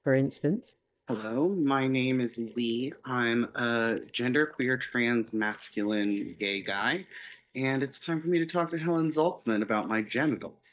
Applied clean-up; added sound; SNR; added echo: neural mask model DeepFilterNet 3.